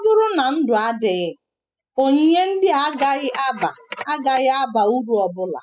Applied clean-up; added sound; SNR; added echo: classical method spectral subtraction.